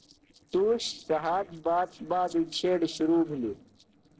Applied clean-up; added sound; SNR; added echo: neural separator model SepFormer DNS4.